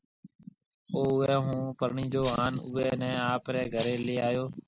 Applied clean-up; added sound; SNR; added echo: none; Rattle; 8 dB; none.